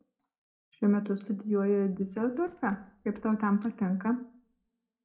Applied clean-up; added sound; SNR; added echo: neural separator model SepFormer DNS4.